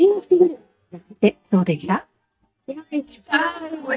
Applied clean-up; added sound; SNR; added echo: neural mask model DeepFilterNet 3.